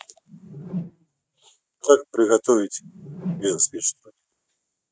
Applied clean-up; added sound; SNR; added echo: neural mask model RNNoise.